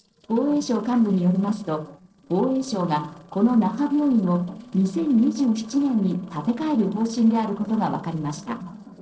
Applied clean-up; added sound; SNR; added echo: neural separator model SepFormer DNS4.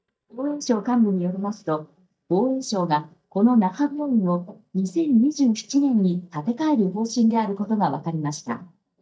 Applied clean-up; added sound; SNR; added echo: neural mask model DeepFilterNet 3.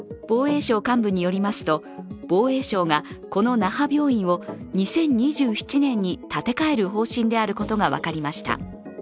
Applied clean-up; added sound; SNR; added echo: none; none; none; none.